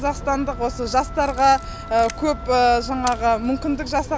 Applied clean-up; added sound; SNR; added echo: none; Wind instrument, woodwind instrument + Camera; 18 dB; none.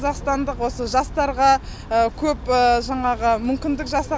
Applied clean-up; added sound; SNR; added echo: none; none; none; none.